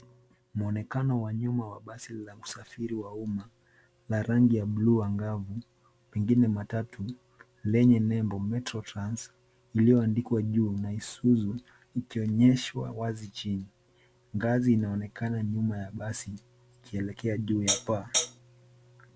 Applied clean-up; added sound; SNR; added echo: none; Hi-hat; 1 dB; none.